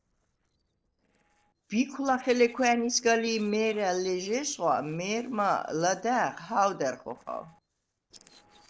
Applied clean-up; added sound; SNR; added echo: neural separator model SepFormer DNS4.